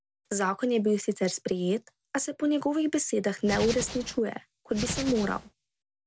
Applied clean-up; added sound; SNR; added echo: none; Hands; 8 dB; none.